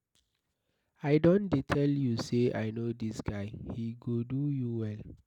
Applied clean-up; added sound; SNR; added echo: none; none; none; none.